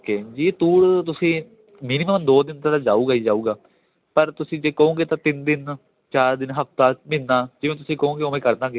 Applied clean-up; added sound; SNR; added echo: none; none; none; none.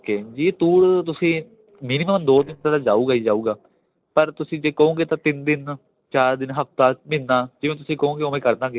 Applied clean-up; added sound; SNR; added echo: neural separator model SepFormer DNS4.